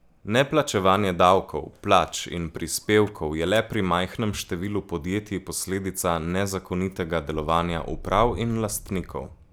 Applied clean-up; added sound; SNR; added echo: none; Engine starting / Motor vehicle (road); 18 dB; none.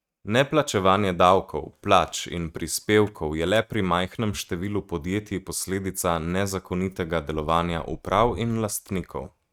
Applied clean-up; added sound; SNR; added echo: neural mask model RNNoise.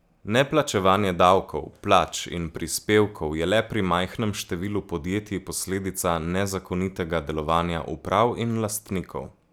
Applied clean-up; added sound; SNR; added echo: none; none; none; none.